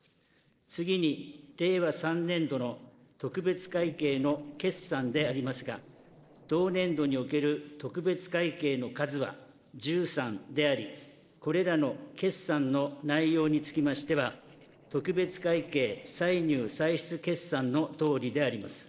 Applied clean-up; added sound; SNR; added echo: neural separator model SepFormer DNS4.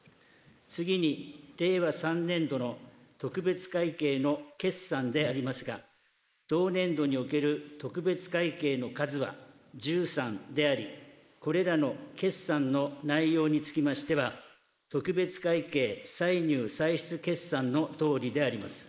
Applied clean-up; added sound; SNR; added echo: neural mask model Resemble Enhance denoiser.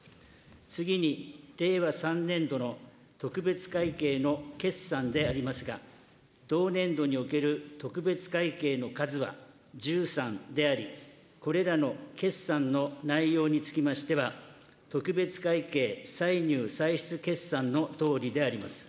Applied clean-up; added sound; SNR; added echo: none; none; none; none.